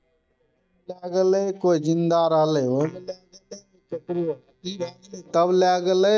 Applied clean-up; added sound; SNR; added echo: neural mask model DeepFilterNet 3.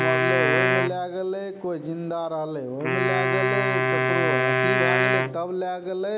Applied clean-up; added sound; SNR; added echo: none; Wind instrument, woodwind instrument; -4 dB; none.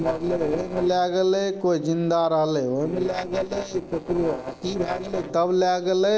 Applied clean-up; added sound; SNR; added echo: neural separator model SepFormer DNS4.